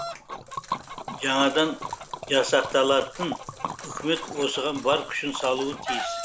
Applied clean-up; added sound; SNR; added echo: none; Liquid + Chicken, rooster; 9 dB; none.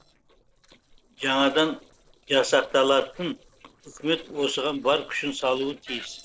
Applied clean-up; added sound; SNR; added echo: neural separator model SepFormer DNS4.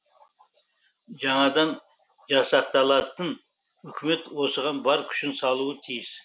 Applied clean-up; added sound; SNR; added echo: none; none; none; none.